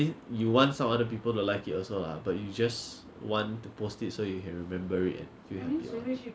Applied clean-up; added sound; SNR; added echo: none; none; none; none.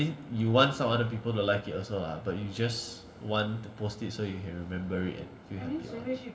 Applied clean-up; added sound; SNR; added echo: none; none; none; reverberation time 1.5 s.